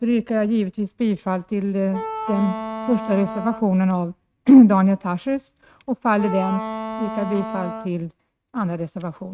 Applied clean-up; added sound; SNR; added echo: neural mask model RNNoise.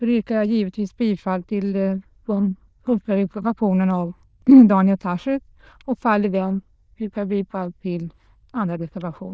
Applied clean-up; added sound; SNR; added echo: neural diffusion model UNIVERSE++.